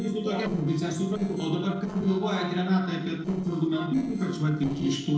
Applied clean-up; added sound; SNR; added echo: neural separator model SepFormer DNS4.